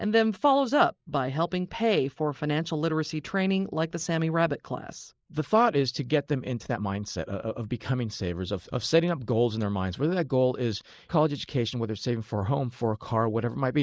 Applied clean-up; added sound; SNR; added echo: neural mask model Resemble Enhance denoiser.